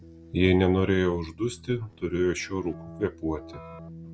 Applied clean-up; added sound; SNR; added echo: none; Keyboard (musical); 19 dB; none.